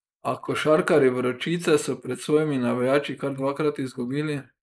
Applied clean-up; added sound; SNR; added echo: neural mask model Resemble Enhance denoiser.